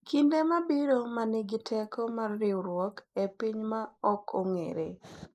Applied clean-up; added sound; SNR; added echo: neural mask model Resemble Enhance denoiser.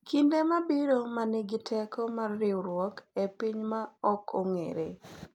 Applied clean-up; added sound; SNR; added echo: none; none; none; none.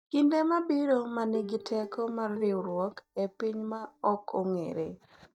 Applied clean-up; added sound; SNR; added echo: neural mask model DeepFilterNet 3.